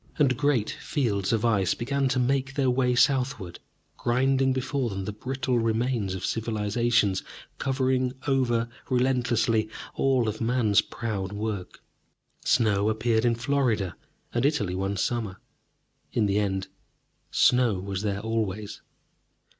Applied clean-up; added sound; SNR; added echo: none; none; none; none.